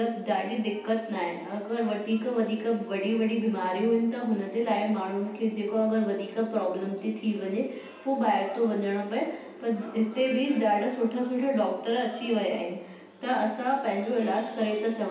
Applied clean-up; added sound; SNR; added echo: none; none; none; reverberation time 0.9 s.